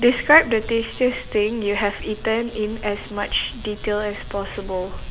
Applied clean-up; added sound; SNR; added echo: none; Traffic noise, roadway noise / Bus; 14 dB; none.